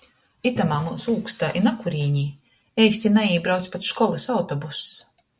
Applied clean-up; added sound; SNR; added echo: none; none; none; none.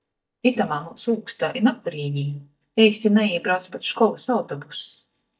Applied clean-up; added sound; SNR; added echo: neural mask model DeepFilterNet 3.